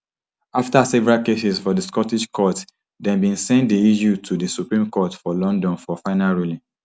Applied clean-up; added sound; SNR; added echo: none; none; none; none.